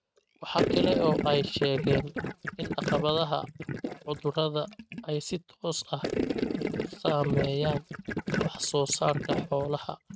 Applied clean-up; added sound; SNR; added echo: neural mask model RNNoise.